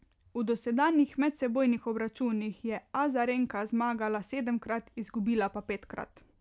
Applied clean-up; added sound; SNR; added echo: none; none; none; none.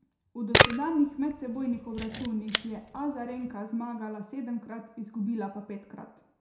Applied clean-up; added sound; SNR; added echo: none; Camera; -3 dB; reverberation time 0.6 s.